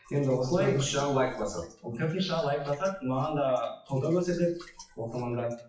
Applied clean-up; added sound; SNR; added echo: classical method WPE with log-MMSE.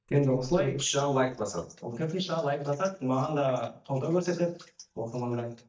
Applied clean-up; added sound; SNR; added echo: neural mask model DeepFilterNet 3.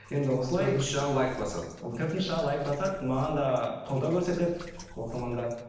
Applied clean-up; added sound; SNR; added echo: none; Liquid; 17 dB; reverberation time 0.9 s.